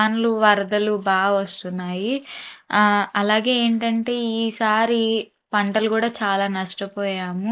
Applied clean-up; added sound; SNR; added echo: neural mask model Resemble Enhance denoiser.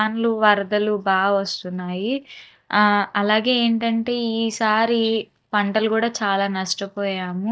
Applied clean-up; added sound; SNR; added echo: neural mask model DeepFilterNet 3.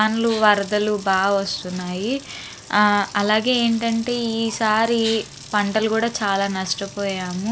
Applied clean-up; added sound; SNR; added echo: none; Water tap, faucet; 20 dB; none.